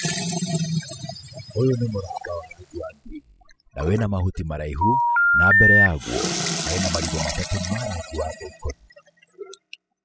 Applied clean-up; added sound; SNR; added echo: classical method spectral subtraction.